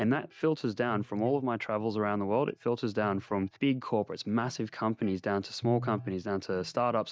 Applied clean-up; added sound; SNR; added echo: neural mask model DeepFilterNet 3.